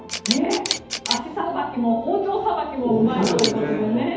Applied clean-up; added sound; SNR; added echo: none; Camera; 9 dB; reverberation time 2.2 s.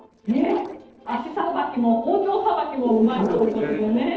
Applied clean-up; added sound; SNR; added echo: neural separator model SepFormer DNS4.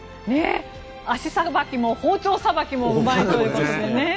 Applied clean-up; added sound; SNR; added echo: none; none; none; none.